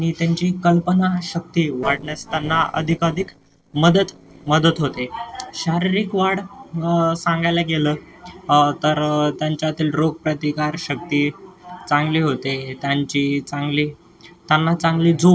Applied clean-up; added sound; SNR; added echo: neural separator model SepFormer DNS4.